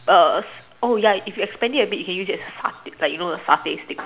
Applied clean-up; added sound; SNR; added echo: none; none; none; none.